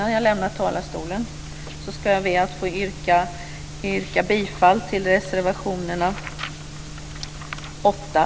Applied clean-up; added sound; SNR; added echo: none; none; none; none.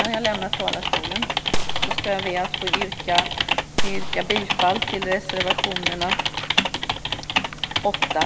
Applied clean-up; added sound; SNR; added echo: none; Gunshot, gunfire + Typing; -3 dB; none.